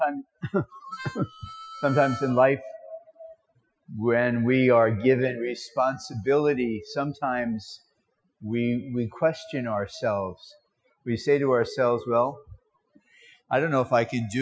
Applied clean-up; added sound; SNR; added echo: classical method Wiener filter.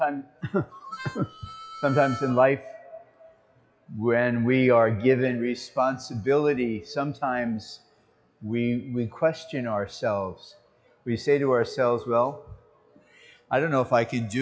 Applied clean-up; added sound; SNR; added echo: classical method log-MMSE.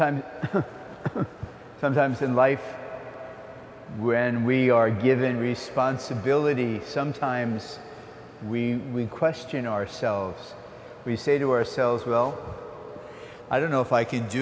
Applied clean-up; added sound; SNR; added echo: none; none; none; none.